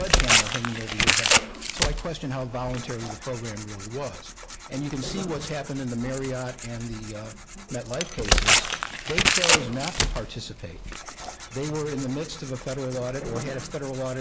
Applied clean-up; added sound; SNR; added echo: none; Tearing; -5 dB; none.